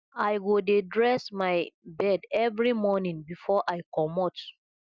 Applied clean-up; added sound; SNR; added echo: none; none; none; none.